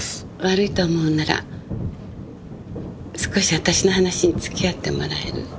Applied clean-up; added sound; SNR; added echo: none; none; none; none.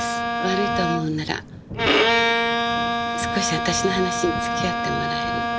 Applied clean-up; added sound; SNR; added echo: none; Bowed string instrument; -4 dB; none.